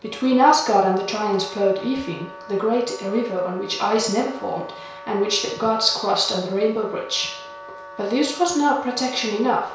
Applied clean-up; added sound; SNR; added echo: none; Wind instrument, woodwind instrument; 17 dB; reverberation time 0.6 s.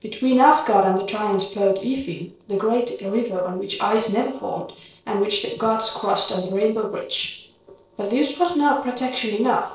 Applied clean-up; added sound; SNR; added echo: neural separator model SepFormer DNS4.